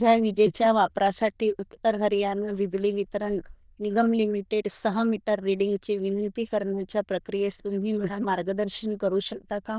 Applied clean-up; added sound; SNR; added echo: neural diffusion model UNIVERSE++.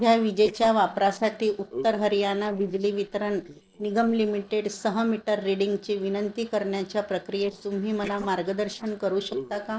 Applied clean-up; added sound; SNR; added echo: neural separator model SepFormer DNS4.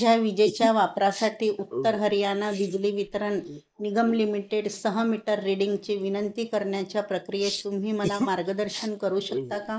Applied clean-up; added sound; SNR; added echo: neural mask model Resemble Enhance denoiser.